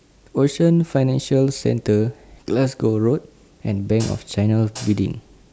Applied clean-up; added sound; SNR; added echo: none; Hi-hat; 17 dB; none.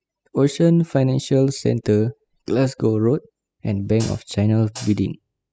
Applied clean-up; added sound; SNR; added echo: classical method spectral subtraction.